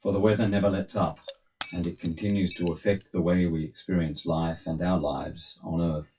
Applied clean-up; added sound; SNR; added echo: classical method WPE with log-MMSE.